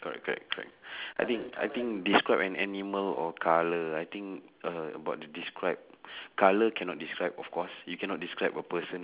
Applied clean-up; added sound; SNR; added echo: none; none; none; none.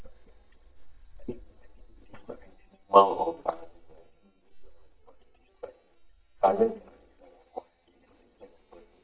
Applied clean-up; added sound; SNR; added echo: neural mask model DeepFilterNet 3.